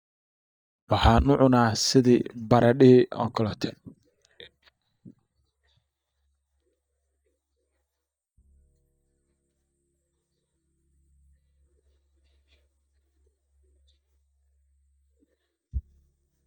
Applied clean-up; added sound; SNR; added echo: neural mask model DeepFilterNet 3.